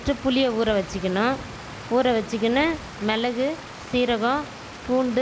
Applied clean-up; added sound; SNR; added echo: none; Stream; 16 dB; none.